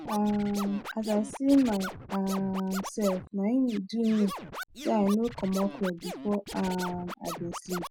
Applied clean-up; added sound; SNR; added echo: none; Scratching (performance technique); 12 dB; none.